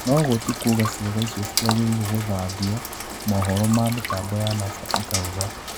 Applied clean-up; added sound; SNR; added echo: none; Drip + Rain; 6 dB; none.